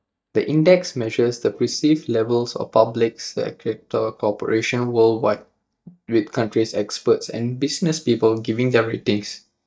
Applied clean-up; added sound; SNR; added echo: neural mask model DeepFilterNet 3.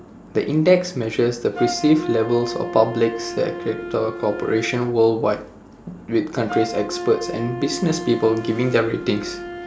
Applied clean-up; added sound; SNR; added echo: none; Wind instrument, woodwind instrument; 11 dB; none.